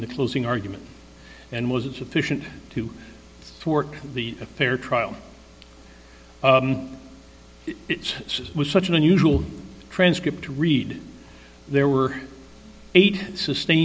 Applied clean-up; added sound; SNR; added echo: none; none; none; none.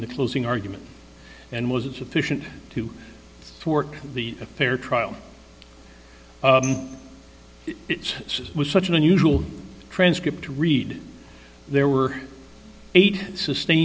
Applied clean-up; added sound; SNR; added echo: none; Tambourine; 19 dB; none.